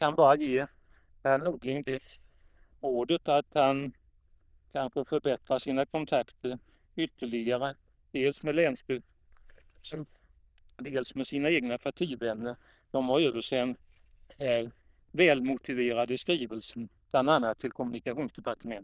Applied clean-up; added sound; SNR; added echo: neural diffusion model UNIVERSE++.